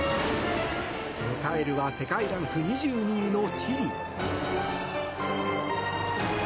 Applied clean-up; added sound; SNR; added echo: none; none; none; none.